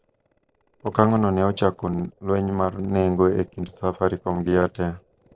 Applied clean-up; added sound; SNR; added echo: neural separator model SepFormer DNS4.